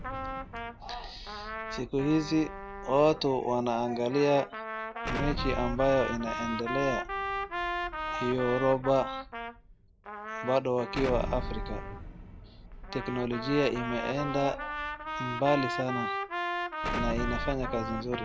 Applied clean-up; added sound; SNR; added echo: none; Trumpet + Explosion; 5 dB; none.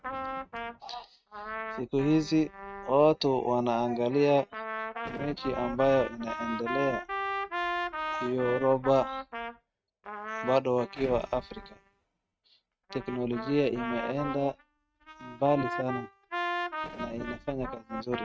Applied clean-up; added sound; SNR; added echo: neural mask model RNNoise.